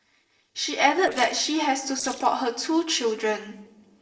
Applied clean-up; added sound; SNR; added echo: neural separator model SepFormer DNS4.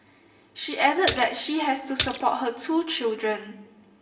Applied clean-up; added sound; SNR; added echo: none; Splash, splatter; 2 dB; reverberation time 0.8 s.